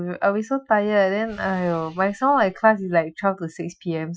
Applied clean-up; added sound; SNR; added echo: classical method Wiener filter.